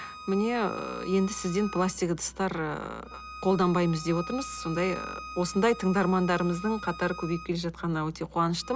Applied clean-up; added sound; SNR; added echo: none; Bowed string instrument; 15 dB; none.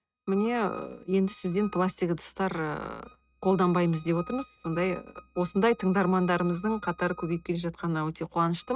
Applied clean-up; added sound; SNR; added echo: neural mask model RNNoise.